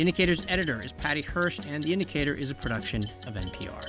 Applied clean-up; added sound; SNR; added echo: none; Clock; 6 dB; none.